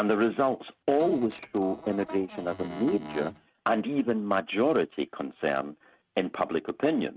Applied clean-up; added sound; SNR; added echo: neural mask model RNNoise.